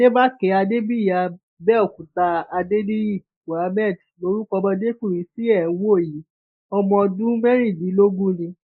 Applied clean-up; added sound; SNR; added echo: neural mask model Resemble Enhance denoiser.